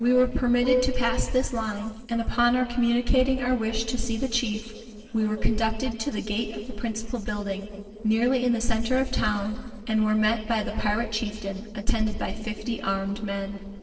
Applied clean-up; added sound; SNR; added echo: neural separator model SepFormer DNS4.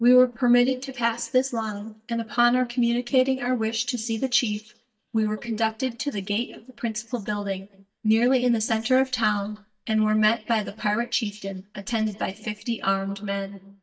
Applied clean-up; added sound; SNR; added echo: neural mask model DeepFilterNet 3.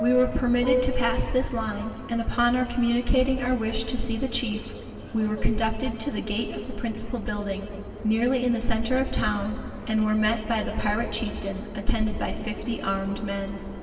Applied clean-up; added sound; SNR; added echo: none; Subway, metro, underground; 11 dB; reverberation time 2.4 s.